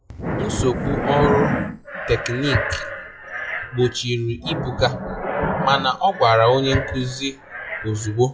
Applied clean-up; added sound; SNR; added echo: classical method WPE with log-MMSE.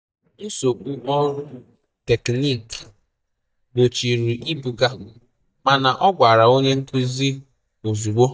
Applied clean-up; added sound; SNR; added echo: neural mask model DeepFilterNet 3.